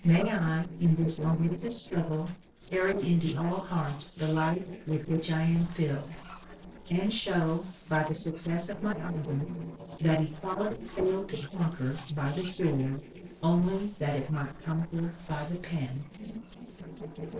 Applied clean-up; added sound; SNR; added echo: neural separator model SepFormer DNS4.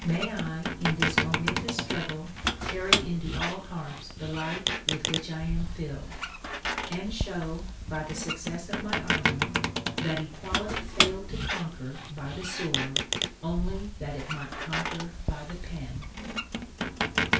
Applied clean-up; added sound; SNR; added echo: none; Squeak; -3 dB; reverberation time 0.3 s.